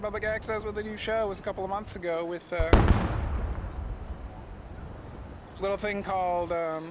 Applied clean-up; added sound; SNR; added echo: none; Fireworks; -2 dB; none.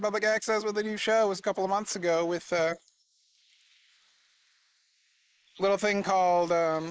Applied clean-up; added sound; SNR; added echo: neural mask model Resemble Enhance denoiser.